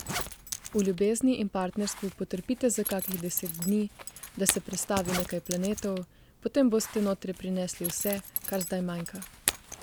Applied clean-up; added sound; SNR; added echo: none; Zipper (clothing); 8 dB; none.